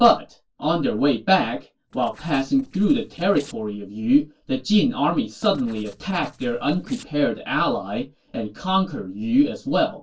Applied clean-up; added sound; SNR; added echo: neural separator model SepFormer DNS4.